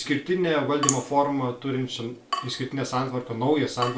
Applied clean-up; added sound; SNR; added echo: none; Drip / Water tap, faucet; 9 dB; reverberation time 0.3 s.